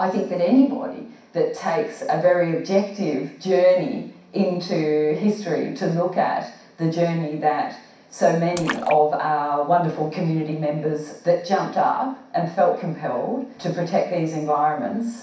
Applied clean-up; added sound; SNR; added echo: none; Splash, splatter; 13 dB; reverberation time 0.6 s.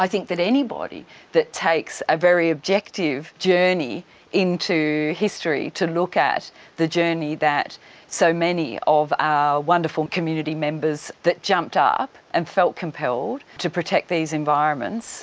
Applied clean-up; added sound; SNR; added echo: none; none; none; none.